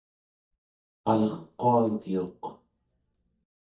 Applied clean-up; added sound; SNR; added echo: neural mask model DeepFilterNet 3.